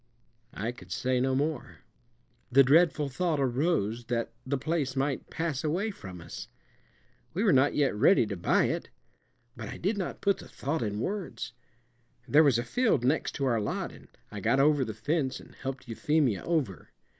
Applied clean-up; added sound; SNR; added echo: neural mask model Resemble Enhance denoiser.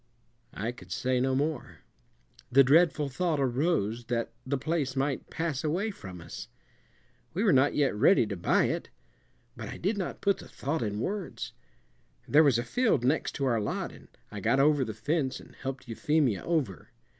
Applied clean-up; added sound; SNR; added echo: none; none; none; none.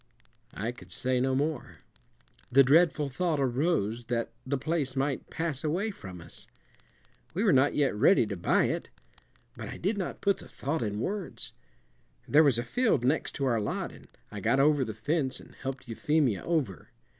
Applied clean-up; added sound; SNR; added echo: none; Bell; 17 dB; none.